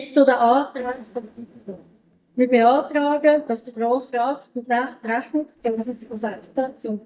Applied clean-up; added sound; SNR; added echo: neural mask model DeepFilterNet 3.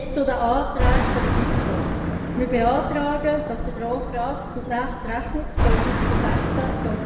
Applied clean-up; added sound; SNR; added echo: none; Car passing by; -2 dB; reverberation time 1.9 s.